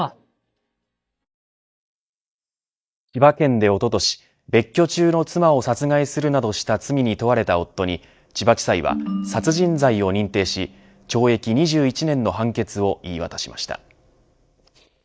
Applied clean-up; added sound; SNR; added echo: neural mask model DeepFilterNet 3.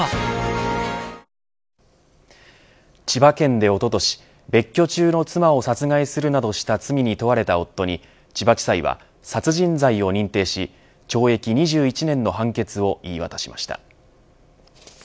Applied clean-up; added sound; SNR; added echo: none; none; none; none.